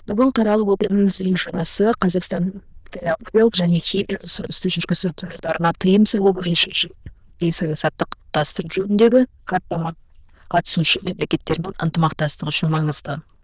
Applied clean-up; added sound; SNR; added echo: neural diffusion model UNIVERSE++.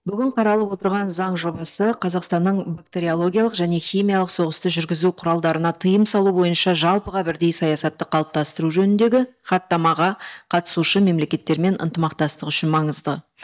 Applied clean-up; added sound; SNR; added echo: neural mask model DeepFilterNet 3.